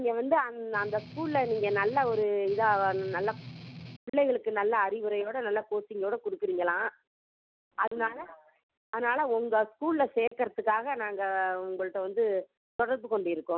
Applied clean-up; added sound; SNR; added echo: none; Strum; 14 dB; none.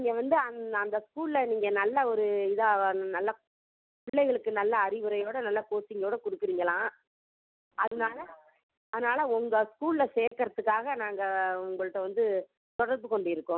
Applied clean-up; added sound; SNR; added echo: none; none; none; none.